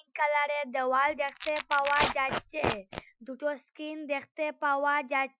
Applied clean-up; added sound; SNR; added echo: classical method Wiener filter.